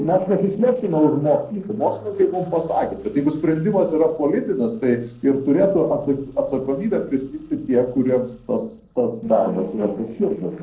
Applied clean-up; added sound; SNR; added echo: neural separator model SepFormer DNS4.